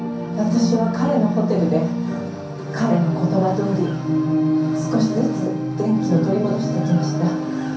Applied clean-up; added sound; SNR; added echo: none; none; none; reverberation time 0.6 s.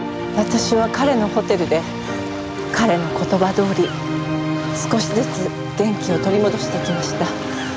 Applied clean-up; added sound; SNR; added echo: none; none; none; none.